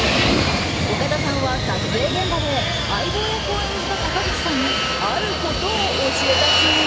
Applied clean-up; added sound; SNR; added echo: none; Fixed-wing aircraft, airplane; -2 dB; reverberation time 0.6 s.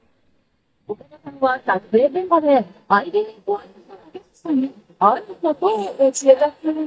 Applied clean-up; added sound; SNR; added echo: neural mask model DeepFilterNet 3.